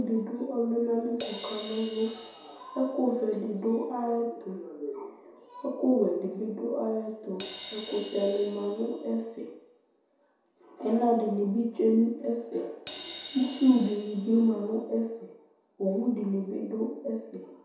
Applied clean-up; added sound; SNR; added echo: none; Crash cymbal; 18 dB; reverberation time 0.7 s.